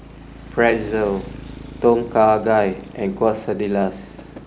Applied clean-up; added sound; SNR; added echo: none; Motorcycle; 17 dB; none.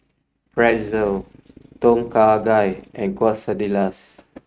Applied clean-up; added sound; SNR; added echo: neural mask model RNNoise.